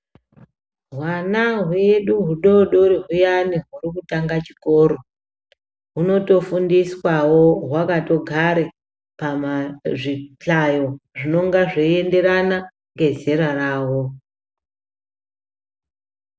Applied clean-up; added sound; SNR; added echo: none; none; none; none.